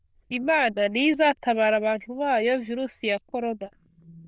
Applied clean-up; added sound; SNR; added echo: neural diffusion model UNIVERSE++.